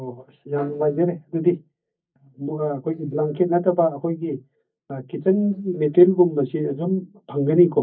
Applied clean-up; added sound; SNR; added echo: neural mask model DeepFilterNet 3.